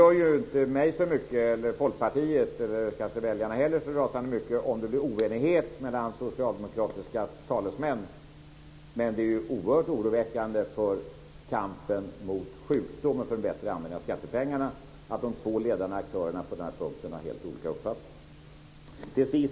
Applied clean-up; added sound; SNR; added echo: none; none; none; none.